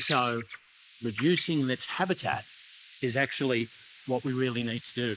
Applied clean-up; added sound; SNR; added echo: neural mask model Resemble Enhance denoiser.